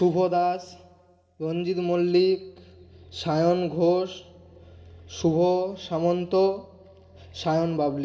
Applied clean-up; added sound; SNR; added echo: none; none; none; reverberation time 2.5 s.